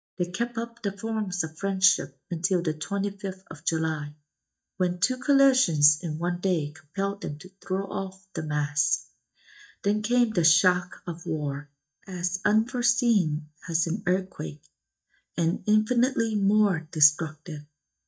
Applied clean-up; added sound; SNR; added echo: neural mask model DeepFilterNet 3.